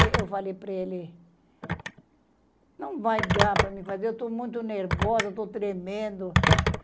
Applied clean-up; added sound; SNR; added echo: none; Telephone; -2 dB; none.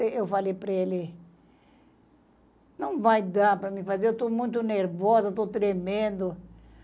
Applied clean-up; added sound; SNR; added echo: none; none; none; none.